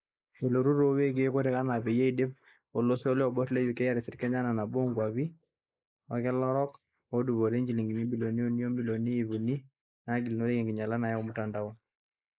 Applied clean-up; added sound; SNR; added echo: neural mask model Resemble Enhance denoiser.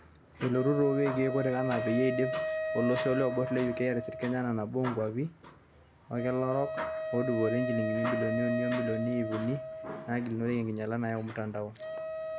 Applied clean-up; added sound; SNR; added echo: none; Wind instrument, woodwind instrument; 5 dB; none.